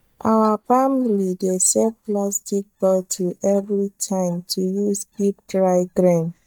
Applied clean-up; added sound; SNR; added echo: neural mask model DeepFilterNet 3.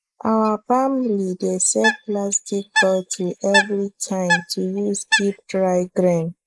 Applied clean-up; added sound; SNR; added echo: neural mask model Resemble Enhance denoiser.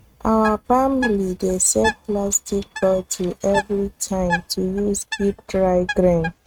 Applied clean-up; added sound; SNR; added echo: neural mask model RNNoise.